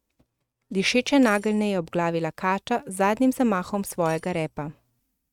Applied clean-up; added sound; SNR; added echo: neural mask model RNNoise.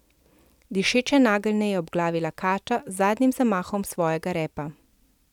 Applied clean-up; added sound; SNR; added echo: none; none; none; none.